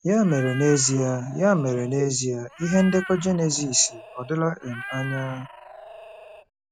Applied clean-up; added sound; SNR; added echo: none; Meow; 15 dB; none.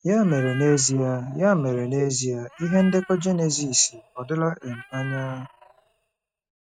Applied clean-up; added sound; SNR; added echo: neural mask model RNNoise.